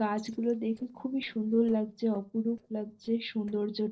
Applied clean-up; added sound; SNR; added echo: neural separator model SepFormer DNS4.